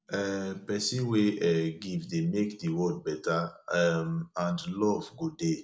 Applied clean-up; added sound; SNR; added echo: none; none; none; none.